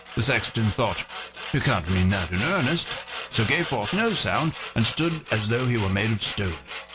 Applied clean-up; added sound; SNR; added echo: none; Sawing; 7 dB; none.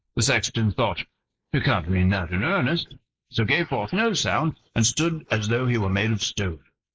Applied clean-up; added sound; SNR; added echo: neural mask model Resemble Enhance denoiser.